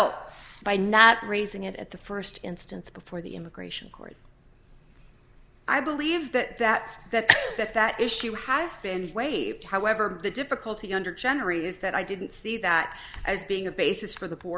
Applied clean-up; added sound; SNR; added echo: none; none; none; none.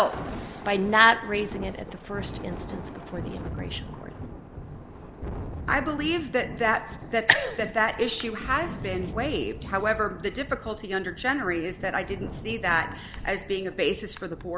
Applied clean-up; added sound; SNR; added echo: none; Thunder; 10 dB; none.